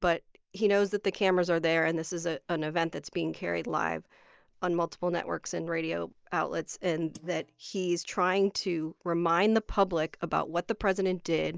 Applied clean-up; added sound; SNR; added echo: neural mask model DeepFilterNet 3.